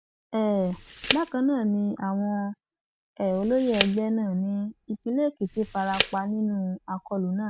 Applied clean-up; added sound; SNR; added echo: none; Tick; 6 dB; none.